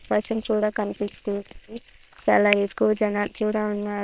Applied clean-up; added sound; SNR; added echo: neural separator model SepFormer WHAM!.